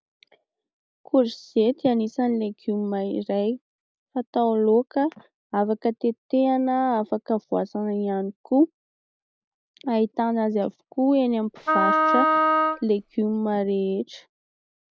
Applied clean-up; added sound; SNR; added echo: none; Wind instrument, woodwind instrument; -2 dB; none.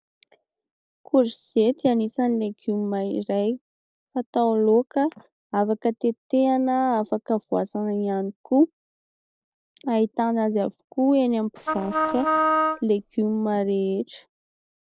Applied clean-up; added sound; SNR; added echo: neural separator model SepFormer DNS4.